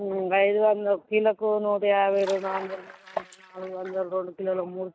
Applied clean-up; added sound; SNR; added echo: neural mask model RNNoise.